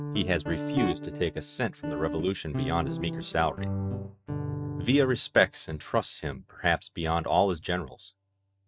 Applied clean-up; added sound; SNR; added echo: neural mask model RNNoise.